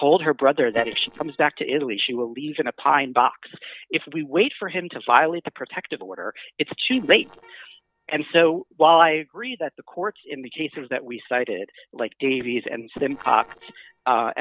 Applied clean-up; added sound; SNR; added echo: neural separator model SepFormer DNS4.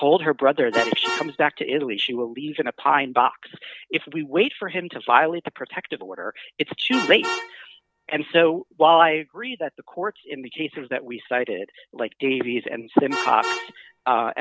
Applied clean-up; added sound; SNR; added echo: none; Vehicle horn, car horn, honking; 14 dB; none.